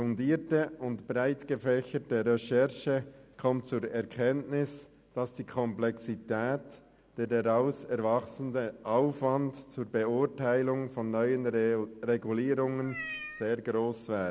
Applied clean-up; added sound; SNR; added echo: none; Meow; 11 dB; none.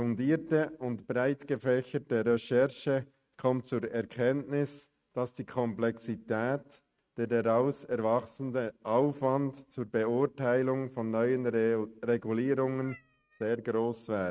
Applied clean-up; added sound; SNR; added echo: neural mask model RNNoise.